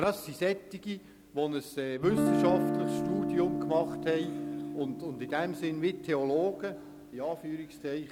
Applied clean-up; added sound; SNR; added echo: none; Guitar; 2 dB; none.